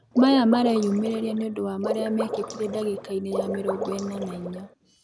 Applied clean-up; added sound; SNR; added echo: none; Water / Liquid; 7 dB; none.